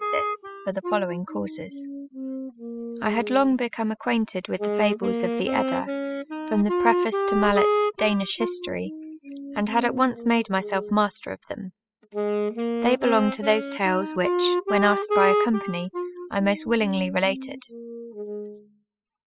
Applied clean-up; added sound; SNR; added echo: classical method spectral subtraction.